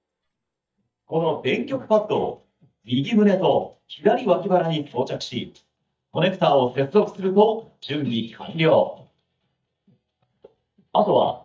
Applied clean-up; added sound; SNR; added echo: neural mask model DeepFilterNet 3.